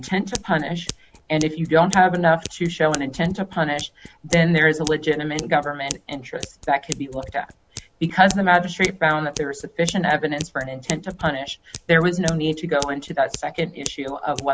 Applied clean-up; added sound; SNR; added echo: none; Scissors; 15 dB; none.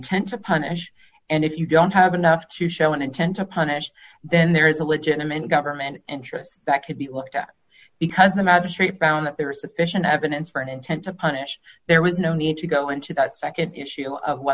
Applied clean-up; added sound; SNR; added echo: none; none; none; none.